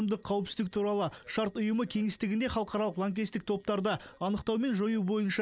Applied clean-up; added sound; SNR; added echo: none; none; none; none.